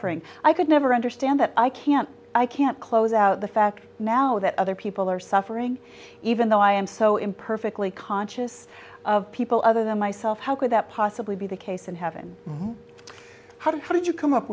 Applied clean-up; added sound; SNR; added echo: none; none; none; none.